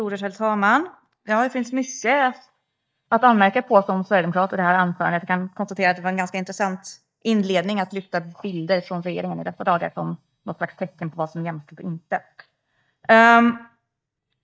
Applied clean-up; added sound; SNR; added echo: neural mask model DeepFilterNet 3.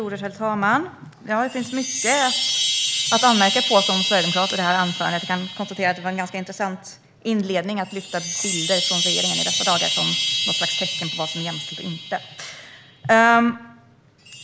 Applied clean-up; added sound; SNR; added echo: none; Chime; 3 dB; none.